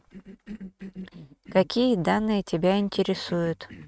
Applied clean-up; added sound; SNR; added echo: neural mask model RNNoise.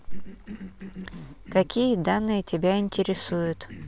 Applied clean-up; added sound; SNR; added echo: none; Cough; 17 dB; none.